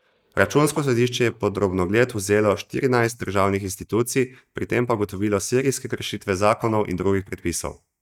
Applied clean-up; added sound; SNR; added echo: neural mask model DeepFilterNet 3.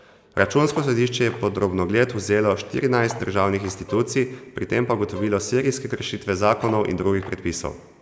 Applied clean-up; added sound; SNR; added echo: none; Cutlery, silverware + Bowed string instrument; 19 dB; none.